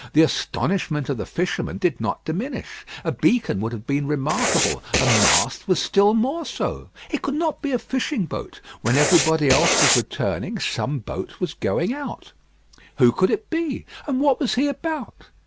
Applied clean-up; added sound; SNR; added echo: none; Writing; -1 dB; none.